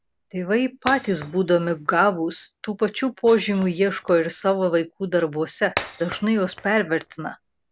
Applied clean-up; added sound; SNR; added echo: none; Shatter; 16 dB; none.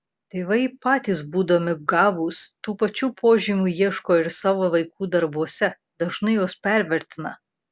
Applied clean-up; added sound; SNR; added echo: none; none; none; none.